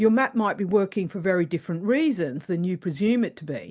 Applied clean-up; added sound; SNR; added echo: none; none; none; none.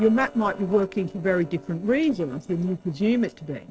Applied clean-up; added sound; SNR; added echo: neural separator model SepFormer DNS4.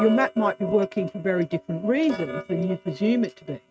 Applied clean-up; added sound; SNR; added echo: neural mask model RNNoise.